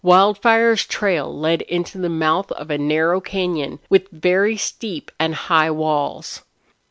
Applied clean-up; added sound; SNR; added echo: none; none; none; none.